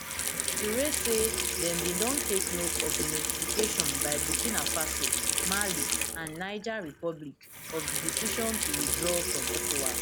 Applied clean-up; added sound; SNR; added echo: none; Sink (filling or washing) / Water tap, faucet; -5 dB; none.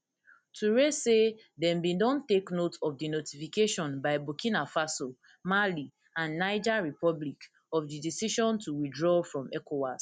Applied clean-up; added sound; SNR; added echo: none; none; none; none.